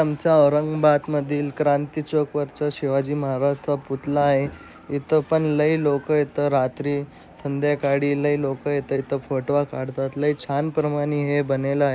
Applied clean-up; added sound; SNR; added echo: none; none; none; none.